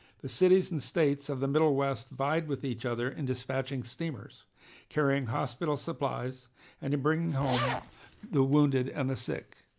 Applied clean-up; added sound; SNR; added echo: none; Zipper (clothing); 6 dB; none.